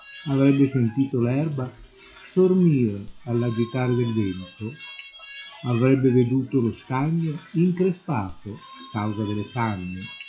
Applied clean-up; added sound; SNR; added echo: classical method WPE with log-MMSE.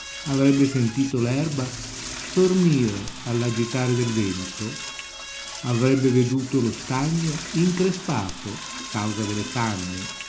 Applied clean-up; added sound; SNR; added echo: none; Toilet flush / Door; 11 dB; reverberation time 0.4 s.